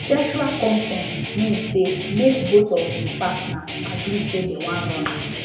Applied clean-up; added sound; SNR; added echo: none; Guitar; 6 dB; reverberation time 0.8 s.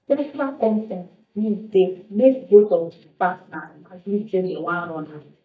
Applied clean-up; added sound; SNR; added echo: neural mask model DeepFilterNet 3.